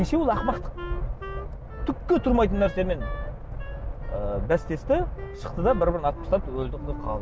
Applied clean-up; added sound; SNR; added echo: none; Wind instrument, woodwind instrument; 17 dB; none.